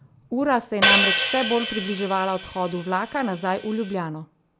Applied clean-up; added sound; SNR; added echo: none; Hi-hat; 0 dB; none.